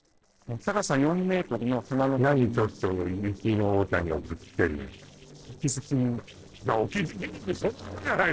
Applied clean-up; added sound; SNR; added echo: neural separator model SepFormer DNS4.